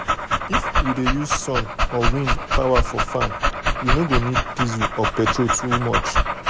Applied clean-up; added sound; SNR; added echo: none; Dog; -3 dB; none.